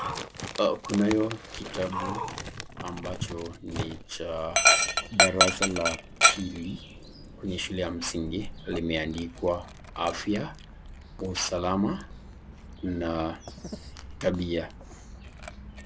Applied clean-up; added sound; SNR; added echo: none; Dog; -1 dB; none.